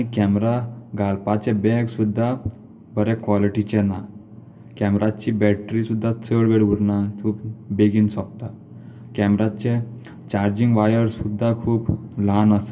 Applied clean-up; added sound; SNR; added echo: none; none; none; reverberation time 0.2 s.